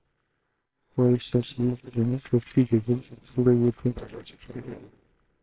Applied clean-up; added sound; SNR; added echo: neural separator model SepFormer WHAMR!.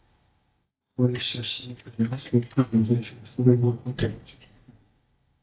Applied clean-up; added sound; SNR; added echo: neural mask model DeepFilterNet 3.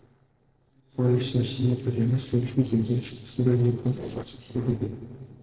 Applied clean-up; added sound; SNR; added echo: neural separator model SepFormer DNS4.